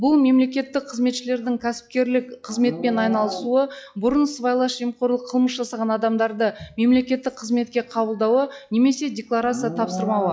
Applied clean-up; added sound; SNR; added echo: classical method log-MMSE.